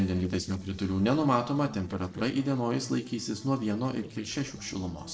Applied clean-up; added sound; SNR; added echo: neural separator model SepFormer DNS4.